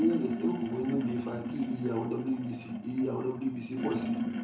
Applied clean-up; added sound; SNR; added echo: none; Sink (filling or washing); 3 dB; reverberation time 0.6 s.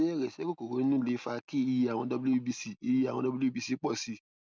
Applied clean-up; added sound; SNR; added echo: none; none; none; none.